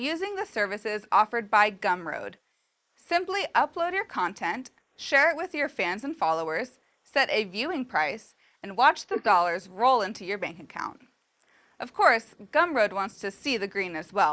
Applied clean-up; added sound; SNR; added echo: neural mask model Resemble Enhance denoiser.